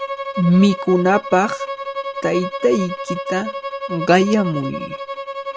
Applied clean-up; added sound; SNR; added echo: none; Bowed string instrument; 8 dB; none.